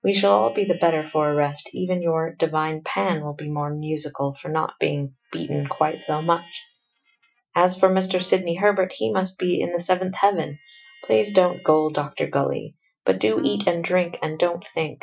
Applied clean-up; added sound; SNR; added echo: classical method Wiener filter.